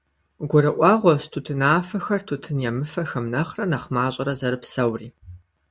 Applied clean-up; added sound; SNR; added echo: none; none; none; none.